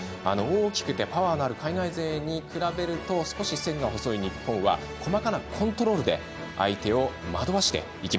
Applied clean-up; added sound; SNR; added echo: none; none; none; none.